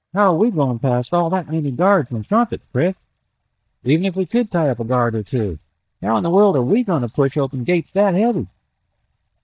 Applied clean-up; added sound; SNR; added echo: neural mask model DeepFilterNet 3.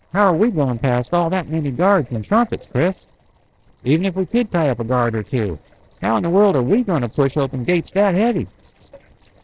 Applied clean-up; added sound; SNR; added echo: neural separator model SepFormer DNS4.